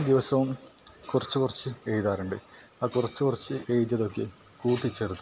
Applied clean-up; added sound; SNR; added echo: none; none; none; none.